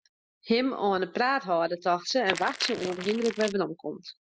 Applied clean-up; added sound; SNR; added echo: neural mask model RNNoise.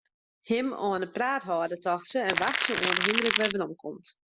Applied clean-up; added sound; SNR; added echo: none; Crackle; -4 dB; none.